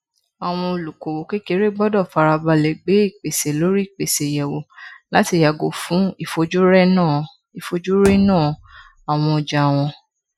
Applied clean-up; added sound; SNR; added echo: classical method Wiener filter.